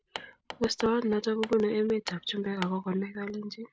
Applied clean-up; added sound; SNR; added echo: none; Hammer; 15 dB; none.